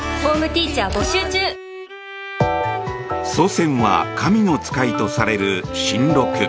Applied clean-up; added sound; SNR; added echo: none; Bowed string instrument; 9 dB; none.